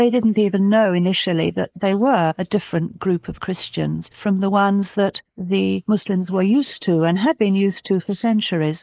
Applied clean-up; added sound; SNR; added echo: neural mask model Resemble Enhance denoiser.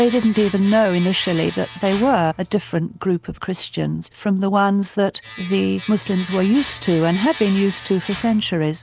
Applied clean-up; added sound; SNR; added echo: none; Domestic sounds, home sounds; 15 dB; none.